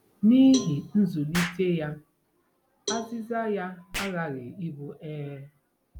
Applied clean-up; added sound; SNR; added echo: none; Cowbell + Explosion; 13 dB; none.